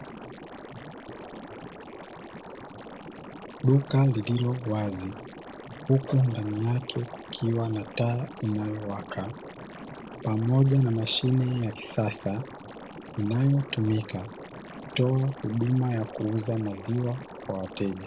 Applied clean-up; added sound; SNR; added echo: none; Liquid; 14 dB; none.